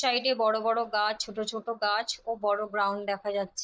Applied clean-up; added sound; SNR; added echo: neural mask model DeepFilterNet 3.